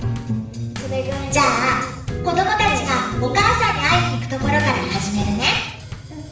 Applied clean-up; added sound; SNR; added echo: none; Bass drum / Snare drum / Drum kit; 15 dB; reverberation time 0.7 s.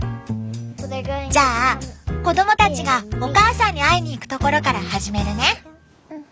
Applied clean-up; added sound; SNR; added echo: none; none; none; none.